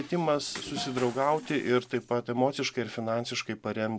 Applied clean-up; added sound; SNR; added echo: none; Shatter / Crushing + Dishes, pots, and pans; 17 dB; none.